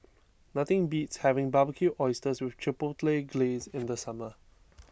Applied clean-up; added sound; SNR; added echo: none; none; none; none.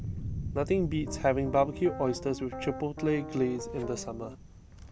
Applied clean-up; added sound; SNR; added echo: none; Piano + Thunder; 8 dB; none.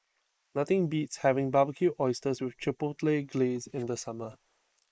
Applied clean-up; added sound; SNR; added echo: neural mask model Resemble Enhance denoiser.